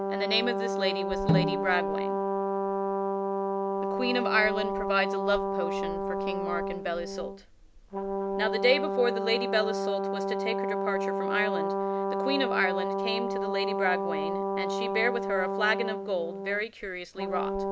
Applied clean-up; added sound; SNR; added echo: none; Brass instrument + Snare drum; -2 dB; none.